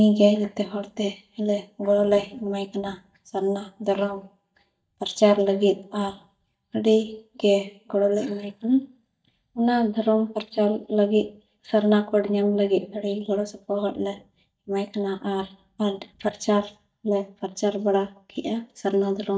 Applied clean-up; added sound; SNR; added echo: neural mask model DeepFilterNet 3.